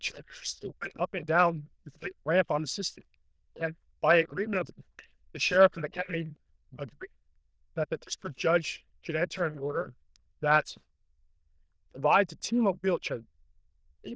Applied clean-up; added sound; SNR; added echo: neural diffusion model UNIVERSE++.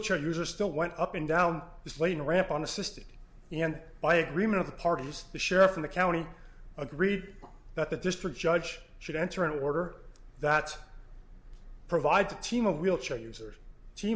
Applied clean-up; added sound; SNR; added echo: none; none; none; none.